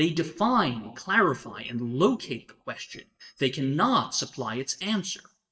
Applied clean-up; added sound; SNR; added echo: neural mask model DeepFilterNet 3.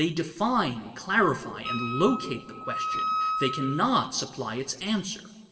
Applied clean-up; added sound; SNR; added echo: none; Wind instrument, woodwind instrument; 4 dB; reverberation time 1.4 s.